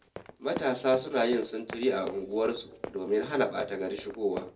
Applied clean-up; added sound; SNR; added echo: none; Run; 14 dB; reverberation time 0.2 s.